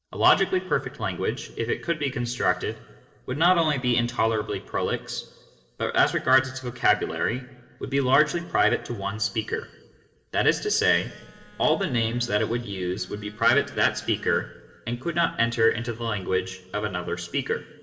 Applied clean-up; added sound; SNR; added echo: neural separator model SepFormer DNS4.